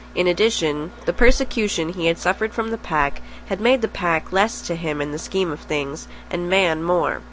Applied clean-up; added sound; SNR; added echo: none; none; none; none.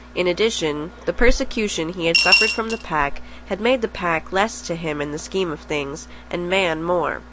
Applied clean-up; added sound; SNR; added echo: none; Coin (dropping) / Glass; -3 dB; none.